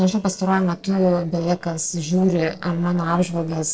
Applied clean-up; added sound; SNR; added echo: neural separator model SepFormer DNS4.